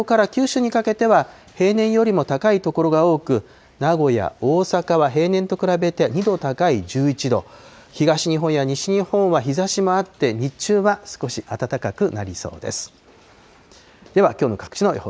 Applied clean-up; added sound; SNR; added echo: none; none; none; none.